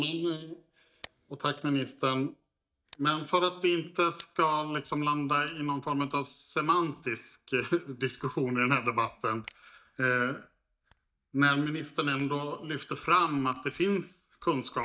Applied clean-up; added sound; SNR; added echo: neural mask model DeepFilterNet 3.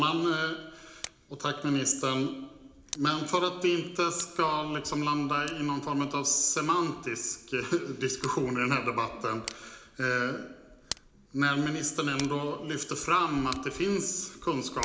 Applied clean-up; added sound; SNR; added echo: none; Tick; 18 dB; reverberation time 0.8 s.